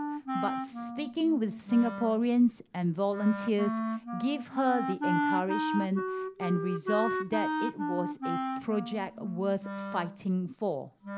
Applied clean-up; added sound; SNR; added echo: none; Wind instrument, woodwind instrument; 4 dB; none.